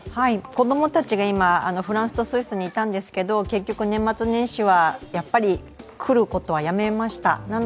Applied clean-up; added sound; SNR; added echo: none; none; none; none.